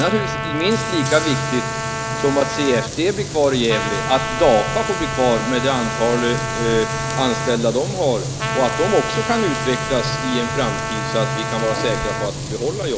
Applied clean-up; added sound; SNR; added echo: none; Trumpet + Frying (food); 3 dB; none.